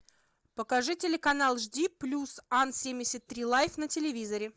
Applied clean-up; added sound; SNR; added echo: none; none; none; none.